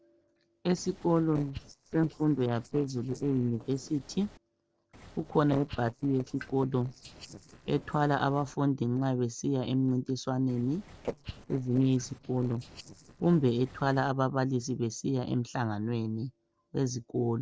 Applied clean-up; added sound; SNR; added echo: neural separator model SepFormer DNS4.